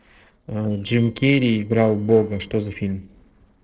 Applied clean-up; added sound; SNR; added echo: neural separator model SepFormer DNS4.